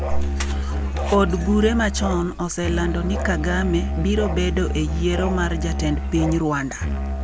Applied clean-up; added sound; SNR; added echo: none; Musical instrument; 2 dB; none.